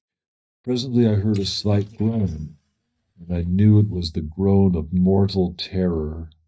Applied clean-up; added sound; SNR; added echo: neural mask model DeepFilterNet 3.